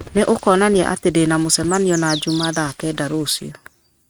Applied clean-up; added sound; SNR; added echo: neural mask model RNNoise.